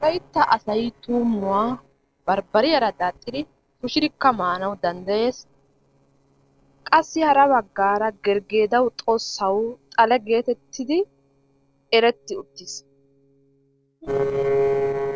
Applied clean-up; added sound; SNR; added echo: neural separator model SepFormer DNS4.